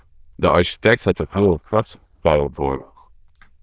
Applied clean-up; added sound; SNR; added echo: neural diffusion model UNIVERSE++.